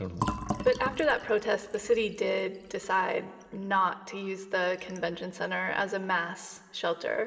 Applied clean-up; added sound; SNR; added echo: none; Fill (with liquid); 12 dB; reverberation time 2.2 s.